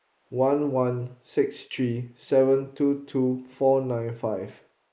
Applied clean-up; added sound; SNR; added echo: neural mask model Resemble Enhance denoiser.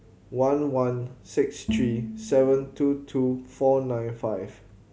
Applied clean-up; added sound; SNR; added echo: none; Bowed string instrument; 8 dB; none.